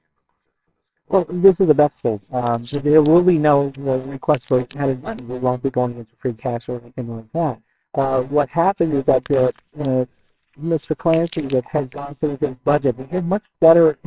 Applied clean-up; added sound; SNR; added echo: neural separator model SepFormer WHAMR!.